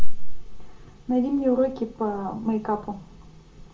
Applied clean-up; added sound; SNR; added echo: none; none; none; reverberation time 0.3 s.